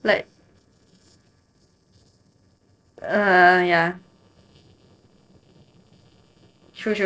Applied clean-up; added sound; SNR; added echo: neural separator model SepFormer DNS4.